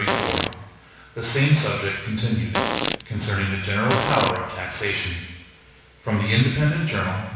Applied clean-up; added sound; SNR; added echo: none; Fart; 3 dB; reverberation time 1.1 s.